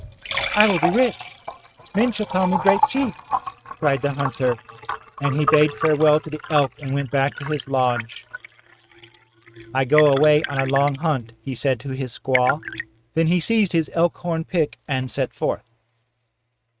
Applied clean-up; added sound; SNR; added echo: neural mask model RNNoise.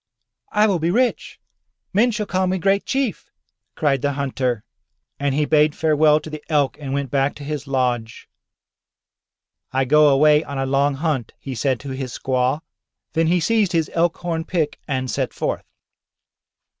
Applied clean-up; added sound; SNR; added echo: none; none; none; none.